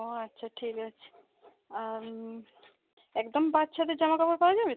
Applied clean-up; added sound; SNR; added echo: none; none; none; none.